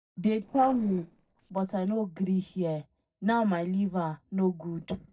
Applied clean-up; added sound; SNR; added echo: neural separator model SepFormer DNS4.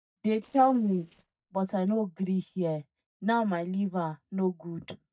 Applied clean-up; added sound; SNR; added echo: neural mask model DeepFilterNet 3.